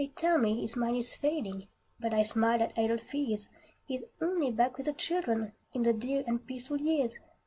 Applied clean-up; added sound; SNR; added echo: none; none; none; none.